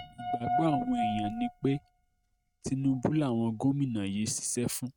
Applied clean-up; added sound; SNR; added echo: neural mask model RNNoise.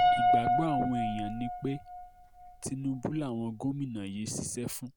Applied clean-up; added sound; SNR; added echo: none; Piano; -2 dB; none.